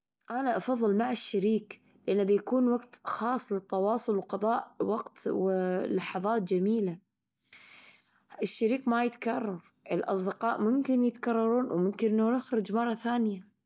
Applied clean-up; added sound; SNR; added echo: none; none; none; none.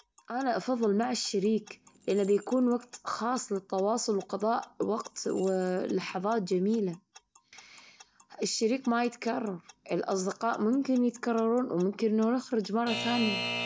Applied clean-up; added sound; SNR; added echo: none; Rattle / Keys jangling + Alarm / Clock; 15 dB; none.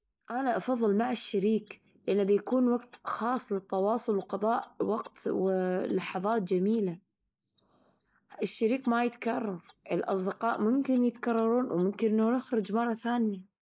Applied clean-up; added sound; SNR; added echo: neural mask model Resemble Enhance denoiser.